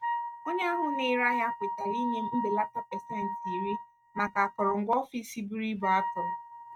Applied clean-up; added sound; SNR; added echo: neural mask model RNNoise.